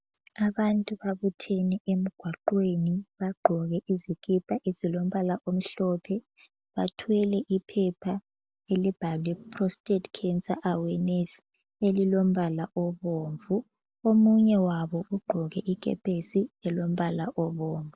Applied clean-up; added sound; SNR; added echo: none; none; none; none.